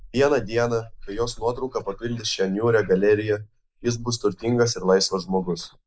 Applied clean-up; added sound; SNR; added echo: neural mask model Resemble Enhance denoiser.